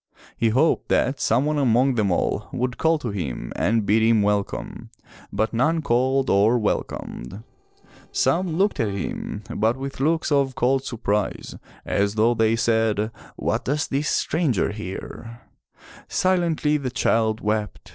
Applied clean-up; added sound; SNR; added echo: neural separator model SepFormer DNS4.